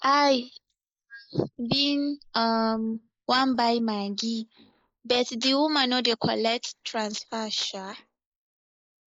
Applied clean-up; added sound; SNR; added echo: neural mask model Resemble Enhance denoiser.